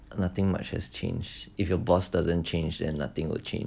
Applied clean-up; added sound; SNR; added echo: none; none; none; none.